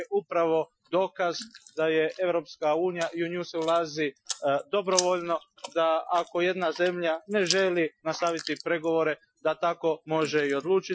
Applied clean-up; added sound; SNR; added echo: classical method Wiener filter.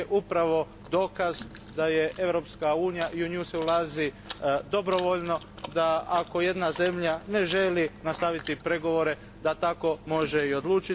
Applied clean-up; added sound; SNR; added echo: none; Chewing, mastication; 13 dB; none.